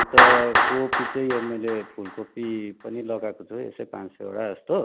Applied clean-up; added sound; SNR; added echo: none; Clapping; -4 dB; none.